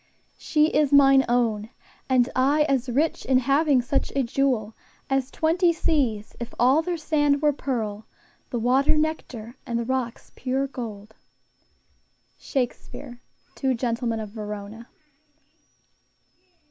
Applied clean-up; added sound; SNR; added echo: none; none; none; none.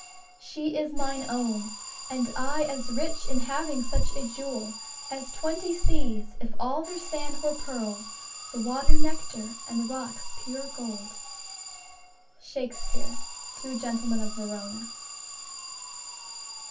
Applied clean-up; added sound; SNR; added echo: none; Alarm; 16 dB; reverberation time 0.2 s.